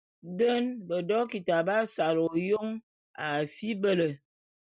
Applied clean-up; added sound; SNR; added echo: none; none; none; none.